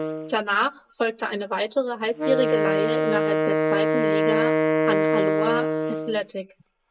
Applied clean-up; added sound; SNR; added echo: none; Wind instrument, woodwind instrument; -3 dB; none.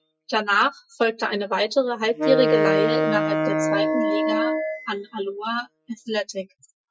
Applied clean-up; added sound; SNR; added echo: classical method Wiener filter.